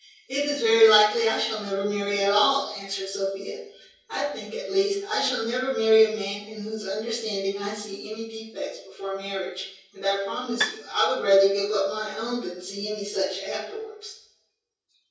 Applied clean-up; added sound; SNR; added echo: none; Bowed string instrument; 7 dB; reverberation time 0.6 s.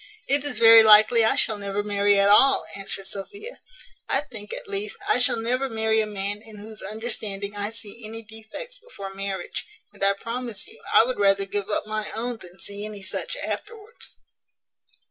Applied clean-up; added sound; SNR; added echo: none; none; none; none.